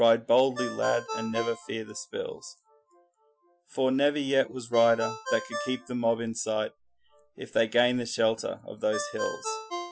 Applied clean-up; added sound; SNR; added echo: classical method Wiener filter.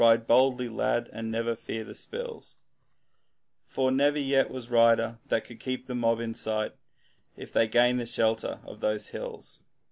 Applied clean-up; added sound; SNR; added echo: none; none; none; none.